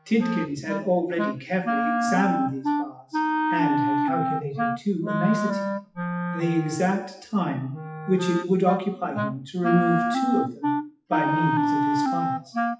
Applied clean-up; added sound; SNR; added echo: classical method WPE with log-MMSE.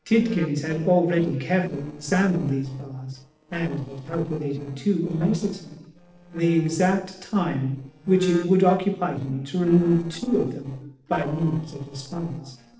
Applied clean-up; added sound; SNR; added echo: neural separator model SepFormer DNS4.